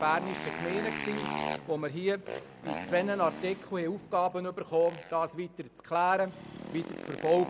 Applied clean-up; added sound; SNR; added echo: none; Motorcycle; 9 dB; none.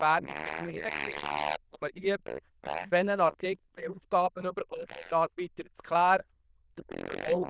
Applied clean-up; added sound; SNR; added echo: neural diffusion model UNIVERSE++.